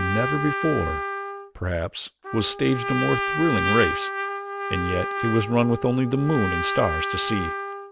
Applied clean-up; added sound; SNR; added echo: none; Trumpet; 4 dB; none.